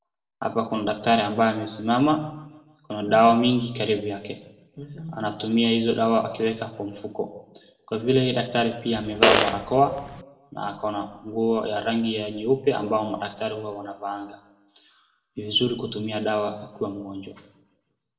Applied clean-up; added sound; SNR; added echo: none; Fart; -1 dB; reverberation time 0.7 s.